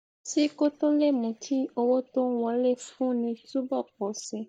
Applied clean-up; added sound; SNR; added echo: neural mask model DeepFilterNet 3.